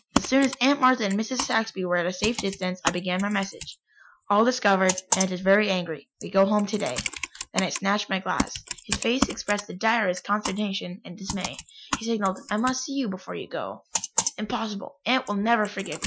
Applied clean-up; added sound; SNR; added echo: classical method Wiener filter.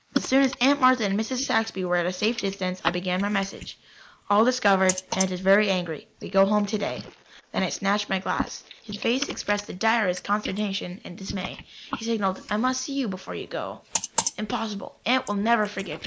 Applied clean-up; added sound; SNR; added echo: neural mask model Resemble Enhance denoiser.